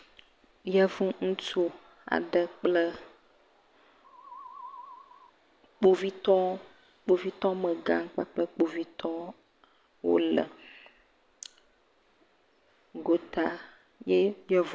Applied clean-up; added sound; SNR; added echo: none; Musical instrument; 17 dB; none.